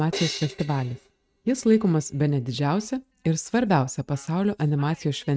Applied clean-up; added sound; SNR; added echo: neural mask model RNNoise.